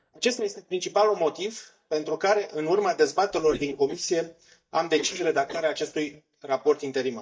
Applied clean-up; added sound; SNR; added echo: neural mask model DeepFilterNet 3.